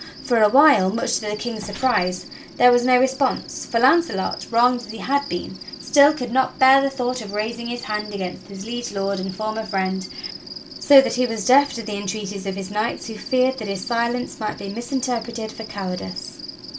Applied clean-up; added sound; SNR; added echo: none; Cricket; 16 dB; none.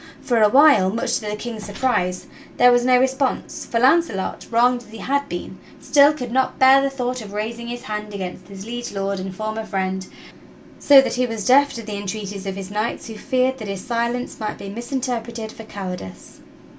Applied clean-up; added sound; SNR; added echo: none; none; none; none.